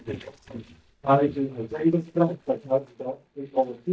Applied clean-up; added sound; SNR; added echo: neural mask model DeepFilterNet 3.